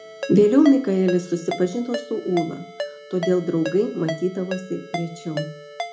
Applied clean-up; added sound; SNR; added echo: none; Ringtone; 11 dB; reverberation time 0.3 s.